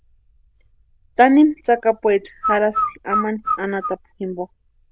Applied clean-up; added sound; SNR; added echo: neural diffusion model UNIVERSE++.